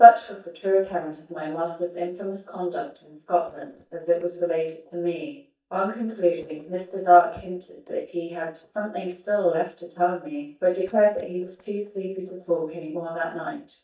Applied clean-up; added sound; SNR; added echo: neural mask model DeepFilterNet 3.